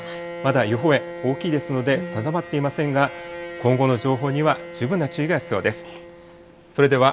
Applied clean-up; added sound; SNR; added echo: none; Bowed string instrument; 14 dB; none.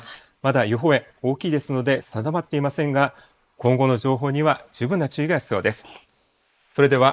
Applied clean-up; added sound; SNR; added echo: neural mask model Resemble Enhance denoiser.